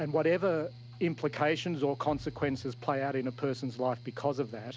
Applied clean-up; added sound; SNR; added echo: none; Mechanical fan; 16 dB; none.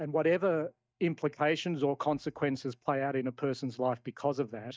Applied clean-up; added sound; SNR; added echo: neural mask model DeepFilterNet 3.